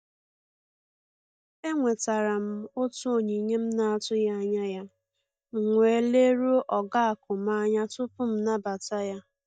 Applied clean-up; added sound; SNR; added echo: neural mask model DeepFilterNet 3.